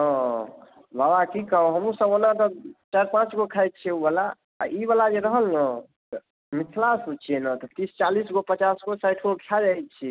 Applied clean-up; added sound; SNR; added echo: none; none; none; none.